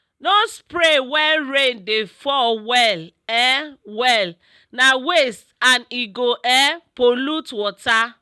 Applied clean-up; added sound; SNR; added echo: none; none; none; none.